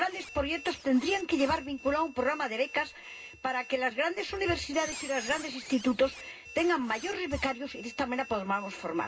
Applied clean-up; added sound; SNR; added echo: none; Squeak; 16 dB; reverberation time 0.2 s.